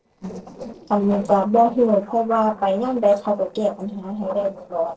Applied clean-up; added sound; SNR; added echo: neural separator model SepFormer DNS4.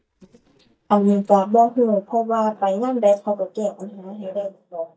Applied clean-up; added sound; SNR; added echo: neural mask model DeepFilterNet 3.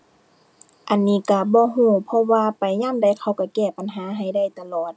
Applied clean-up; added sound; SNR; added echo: none; none; none; none.